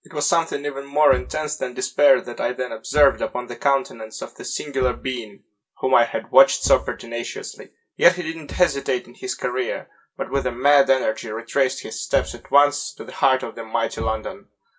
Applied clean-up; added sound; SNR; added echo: none; Thump, thud; 18 dB; reverberation time 0.2 s.